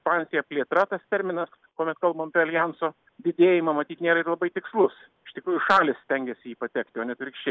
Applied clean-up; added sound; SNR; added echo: neural mask model Resemble Enhance denoiser.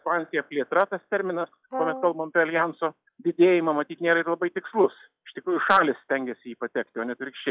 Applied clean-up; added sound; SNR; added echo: classical method log-MMSE.